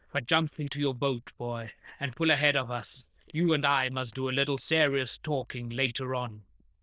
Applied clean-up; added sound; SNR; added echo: neural diffusion model UNIVERSE++.